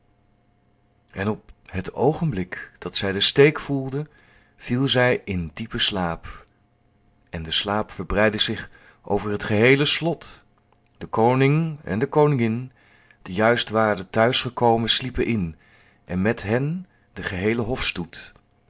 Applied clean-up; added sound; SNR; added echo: none; none; none; none.